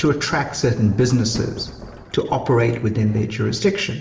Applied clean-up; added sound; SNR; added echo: none; Sliding door; 18 dB; reverberation time 1.0 s.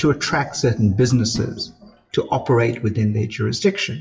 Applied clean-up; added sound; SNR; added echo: classical method WPE with log-MMSE.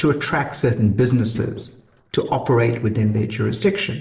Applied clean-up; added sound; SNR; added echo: neural separator model SepFormer DNS4.